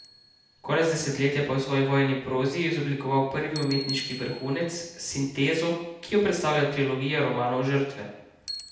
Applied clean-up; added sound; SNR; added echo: none; Bicycle; 17 dB; reverberation time 0.8 s.